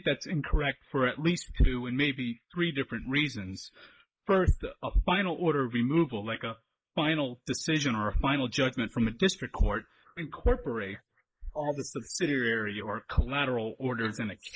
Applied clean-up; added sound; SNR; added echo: neural mask model Resemble Enhance denoiser.